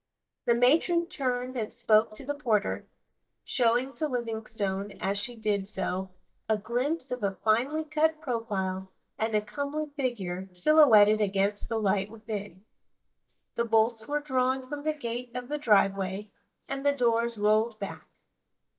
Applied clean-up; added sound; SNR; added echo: neural mask model DeepFilterNet 3.